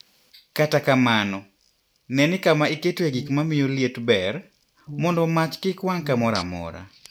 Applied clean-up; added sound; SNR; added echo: none; Brass instrument; 15 dB; none.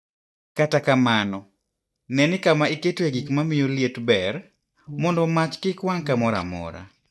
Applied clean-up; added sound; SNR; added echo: neural mask model DeepFilterNet 3.